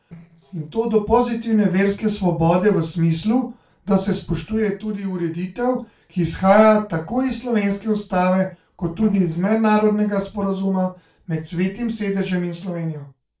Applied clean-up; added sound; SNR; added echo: neural separator model SepFormer DNS4.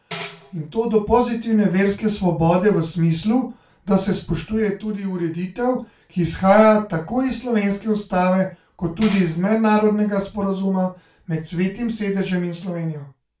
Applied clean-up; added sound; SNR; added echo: none; Tambourine; 18 dB; reverberation time 0.3 s.